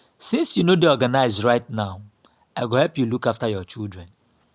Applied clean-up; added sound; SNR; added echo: none; none; none; none.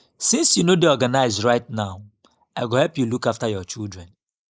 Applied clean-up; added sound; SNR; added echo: neural mask model Resemble Enhance denoiser.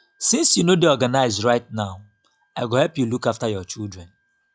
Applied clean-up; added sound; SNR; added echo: classical method log-MMSE.